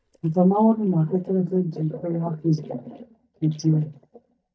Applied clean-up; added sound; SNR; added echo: neural mask model DeepFilterNet 3.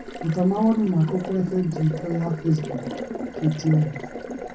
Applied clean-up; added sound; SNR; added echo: none; Water tap, faucet; 10 dB; reverberation time 0.4 s.